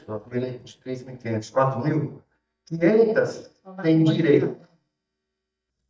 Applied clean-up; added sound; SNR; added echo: neural mask model DeepFilterNet 3.